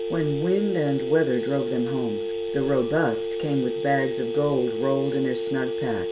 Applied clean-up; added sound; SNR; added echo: none; Telephone; 3 dB; reverberation time 0.1 s.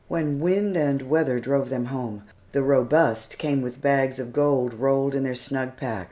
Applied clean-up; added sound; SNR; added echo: none; none; none; none.